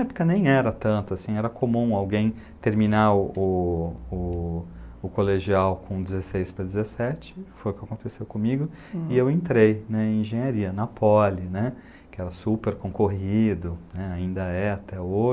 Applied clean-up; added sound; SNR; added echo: none; none; none; none.